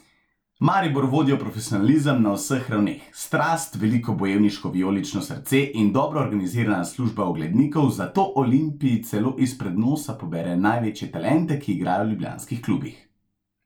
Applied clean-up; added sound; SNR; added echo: none; none; none; none.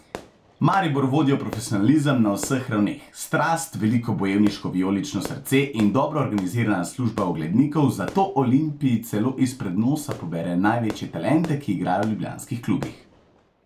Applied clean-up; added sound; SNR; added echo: none; Fireworks; 20 dB; none.